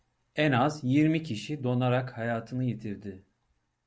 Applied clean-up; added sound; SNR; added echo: none; none; none; none.